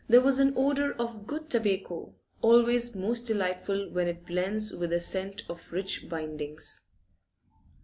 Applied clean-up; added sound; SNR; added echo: none; none; none; none.